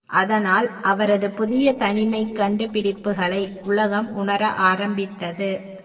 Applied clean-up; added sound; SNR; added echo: neural separator model SepFormer DNS4.